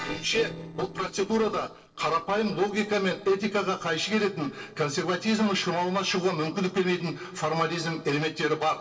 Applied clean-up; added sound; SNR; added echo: neural separator model SepFormer DNS4.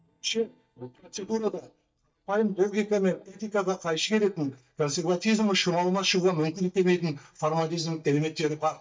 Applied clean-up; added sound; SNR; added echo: neural mask model DeepFilterNet 3.